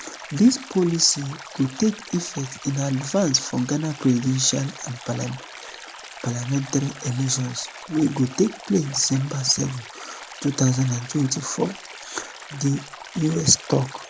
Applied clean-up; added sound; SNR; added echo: none; Stream; 15 dB; none.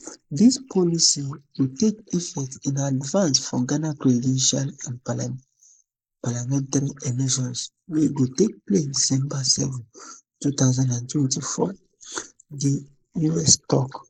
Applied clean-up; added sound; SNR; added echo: neural mask model Resemble Enhance denoiser.